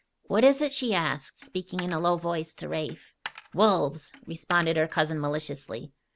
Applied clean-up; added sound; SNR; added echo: none; Coin (dropping); 18 dB; none.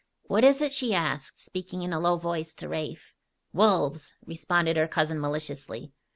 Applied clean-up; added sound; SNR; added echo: none; none; none; none.